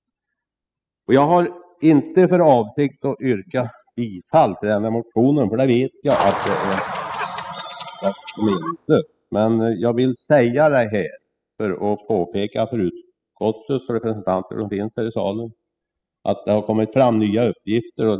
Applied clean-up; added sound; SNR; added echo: classical method spectral subtraction.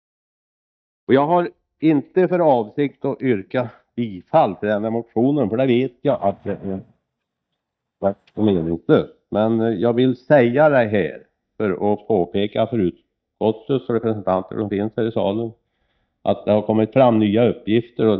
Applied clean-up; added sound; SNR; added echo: neural mask model DeepFilterNet 3.